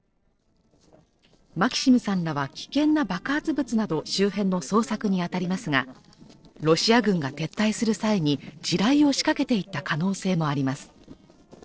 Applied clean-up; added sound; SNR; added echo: neural separator model SepFormer DNS4.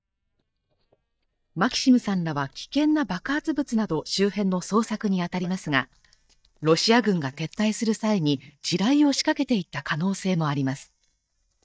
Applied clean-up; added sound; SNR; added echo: neural mask model DeepFilterNet 3.